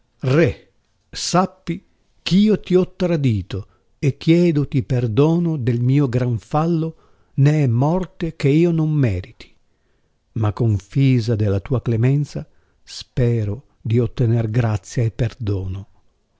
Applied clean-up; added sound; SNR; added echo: none; none; none; none.